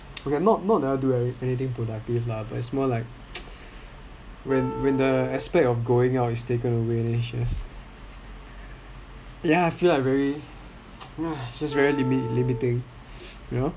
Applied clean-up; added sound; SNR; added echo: none; Wind instrument, woodwind instrument; 10 dB; none.